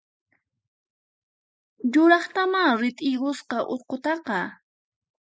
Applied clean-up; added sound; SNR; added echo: none; none; none; none.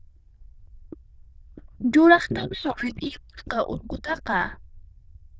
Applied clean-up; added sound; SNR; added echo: neural diffusion model UNIVERSE++.